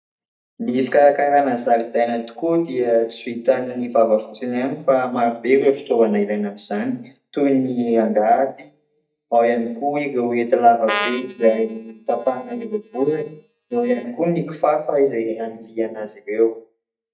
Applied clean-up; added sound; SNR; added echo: neural mask model DeepFilterNet 3.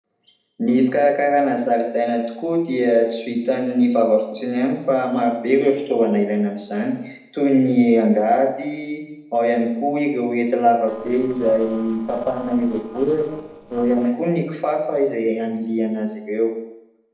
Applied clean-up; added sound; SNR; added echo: neural separator model SepFormer DNS4.